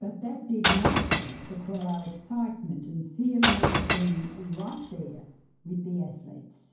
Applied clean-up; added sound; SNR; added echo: none; Shatter / Crushing; -4 dB; reverberation time 0.9 s.